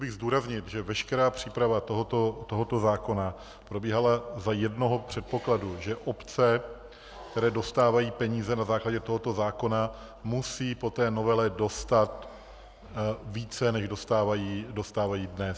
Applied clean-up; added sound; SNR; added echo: none; none; none; none.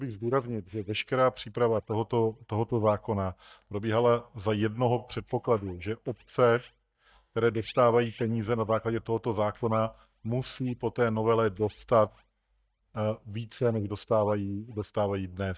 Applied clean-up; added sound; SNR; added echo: neural mask model DeepFilterNet 3.